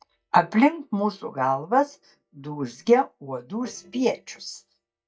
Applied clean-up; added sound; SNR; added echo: neural mask model DeepFilterNet 3.